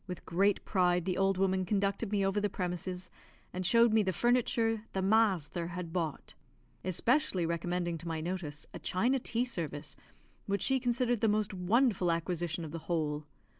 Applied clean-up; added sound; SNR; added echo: none; none; none; none.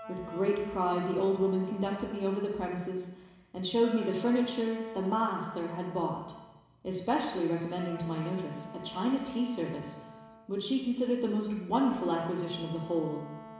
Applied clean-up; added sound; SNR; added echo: none; Wind instrument, woodwind instrument; 16 dB; reverberation time 1.0 s.